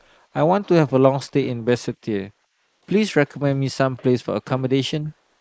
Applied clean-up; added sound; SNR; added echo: neural mask model Resemble Enhance denoiser.